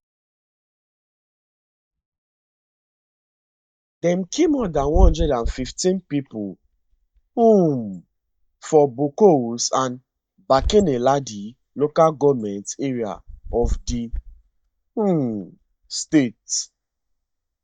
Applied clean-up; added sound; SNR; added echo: neural mask model DeepFilterNet 3.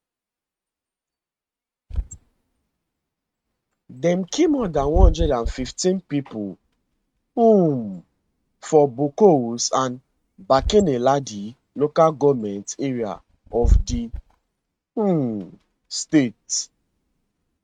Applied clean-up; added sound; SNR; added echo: neural mask model RNNoise.